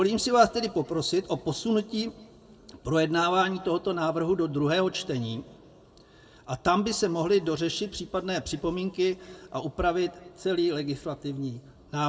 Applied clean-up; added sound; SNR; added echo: none; none; none; reverberation time 2.1 s.